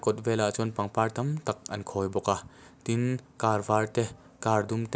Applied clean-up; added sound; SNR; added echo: none; none; none; none.